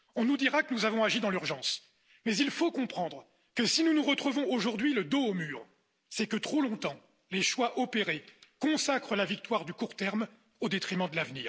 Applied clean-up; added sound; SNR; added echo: none; none; none; none.